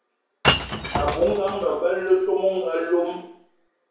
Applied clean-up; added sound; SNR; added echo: none; Shatter / Crushing; 4 dB; reverberation time 0.6 s.